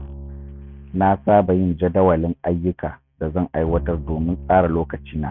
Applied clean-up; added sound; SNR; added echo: neural mask model RNNoise.